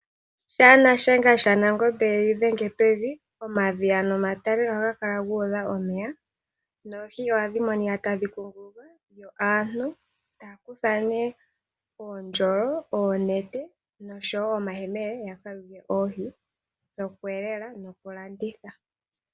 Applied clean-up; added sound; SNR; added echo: none; none; none; none.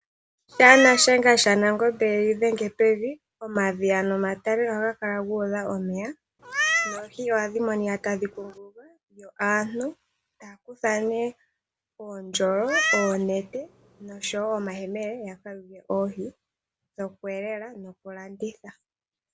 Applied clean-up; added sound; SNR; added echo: none; Meow; 5 dB; none.